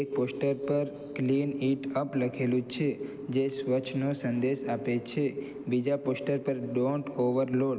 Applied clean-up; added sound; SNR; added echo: none; none; none; none.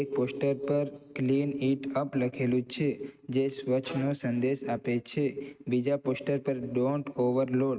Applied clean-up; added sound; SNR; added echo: neural mask model RNNoise.